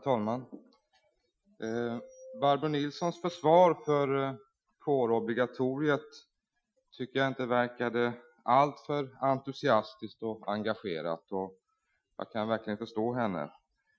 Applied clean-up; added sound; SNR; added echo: classical method Wiener filter.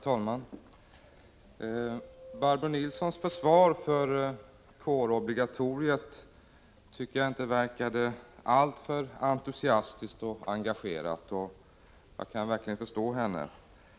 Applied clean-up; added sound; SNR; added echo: none; Glass; 17 dB; none.